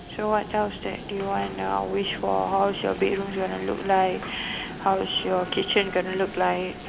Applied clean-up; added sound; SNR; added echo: none; Train; 12 dB; none.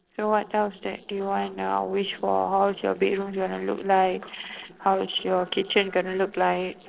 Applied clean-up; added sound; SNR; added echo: neural separator model SepFormer DNS4.